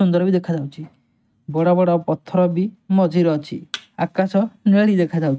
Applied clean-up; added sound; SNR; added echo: neural mask model RNNoise.